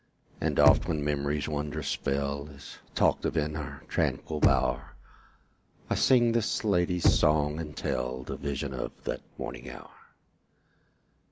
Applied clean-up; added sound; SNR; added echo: none; Knock; 4 dB; none.